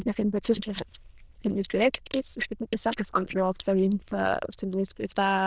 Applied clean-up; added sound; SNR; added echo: neural diffusion model UNIVERSE++.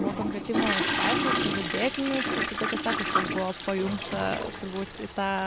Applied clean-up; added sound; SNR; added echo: none; Toilet flush; -1 dB; none.